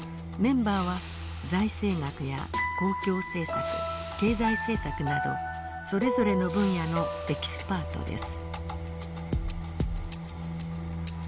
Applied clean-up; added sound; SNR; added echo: none; none; none; none.